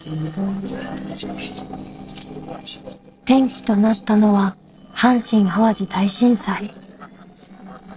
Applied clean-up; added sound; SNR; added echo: neural separator model SepFormer DNS4.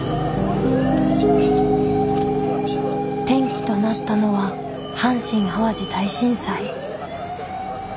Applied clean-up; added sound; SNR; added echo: none; Piano; 0 dB; none.